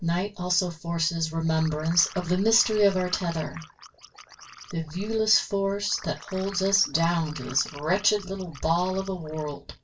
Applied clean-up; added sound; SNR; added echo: none; Liquid; 18 dB; reverberation time 0.2 s.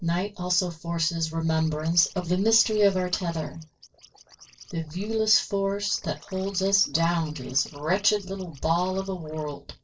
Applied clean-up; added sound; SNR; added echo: neural separator model SepFormer DNS4.